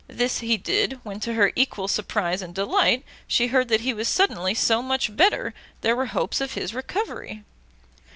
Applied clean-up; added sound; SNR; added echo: none; none; none; none.